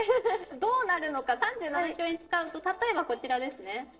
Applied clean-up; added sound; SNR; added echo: neural separator model SepFormer DNS4.